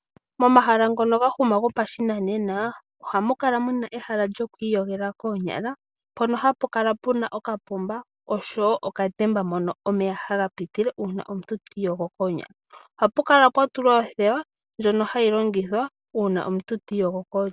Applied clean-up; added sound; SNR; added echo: none; none; none; none.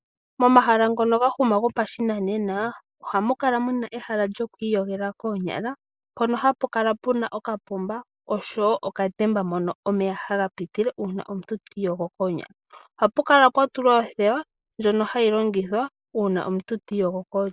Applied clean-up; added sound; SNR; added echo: neural mask model Resemble Enhance denoiser.